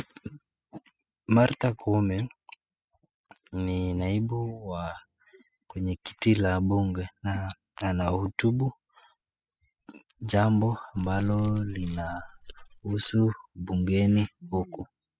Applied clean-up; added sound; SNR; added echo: classical method spectral subtraction.